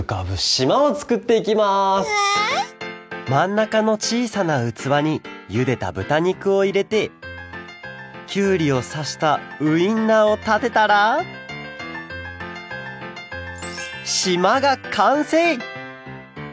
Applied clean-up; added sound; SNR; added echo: none; none; none; none.